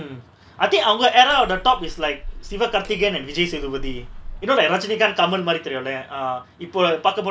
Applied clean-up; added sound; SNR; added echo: none; Hammer; 12 dB; none.